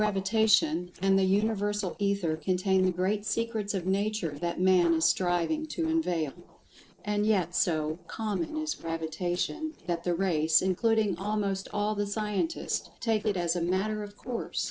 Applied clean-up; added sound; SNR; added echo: neural separator model SepFormer DNS4.